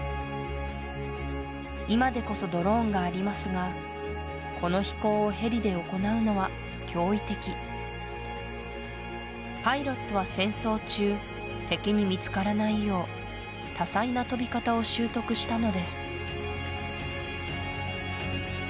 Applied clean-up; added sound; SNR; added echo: none; none; none; none.